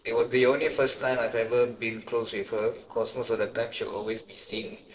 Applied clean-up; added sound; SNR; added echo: neural separator model SepFormer DNS4.